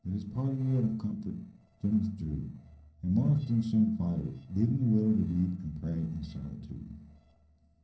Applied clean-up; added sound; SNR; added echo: neural separator model SepFormer DNS4.